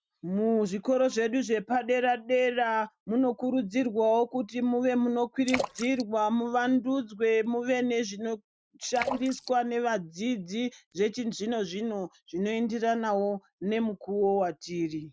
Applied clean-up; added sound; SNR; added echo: neural mask model RNNoise.